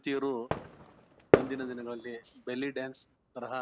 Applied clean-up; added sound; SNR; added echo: none; Fireworks; -4 dB; none.